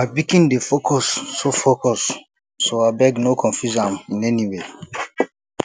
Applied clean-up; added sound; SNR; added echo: none; none; none; none.